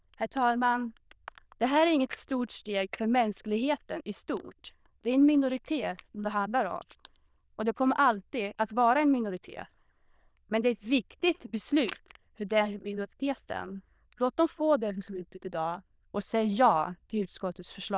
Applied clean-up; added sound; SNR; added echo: neural diffusion model UNIVERSE++.